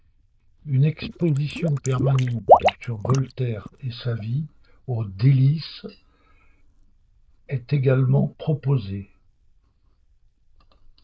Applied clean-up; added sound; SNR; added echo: neural diffusion model UNIVERSE++.